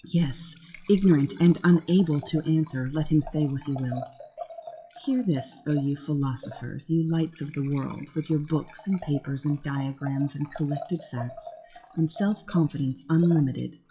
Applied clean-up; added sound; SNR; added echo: classical method WPE with log-MMSE.